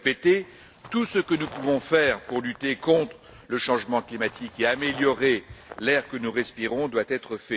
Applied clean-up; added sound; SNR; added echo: none; Walk, footsteps; 20 dB; none.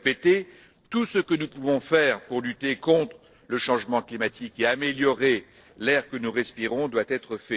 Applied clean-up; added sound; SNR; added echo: neural separator model SepFormer DNS4.